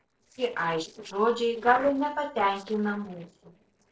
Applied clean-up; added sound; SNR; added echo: neural separator model SepFormer DNS4.